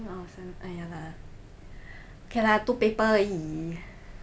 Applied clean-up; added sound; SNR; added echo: none; Boat, Water vehicle; 16 dB; none.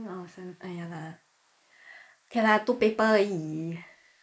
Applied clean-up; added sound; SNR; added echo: neural mask model Resemble Enhance denoiser.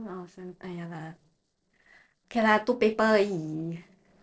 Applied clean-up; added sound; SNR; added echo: neural separator model SepFormer DNS4.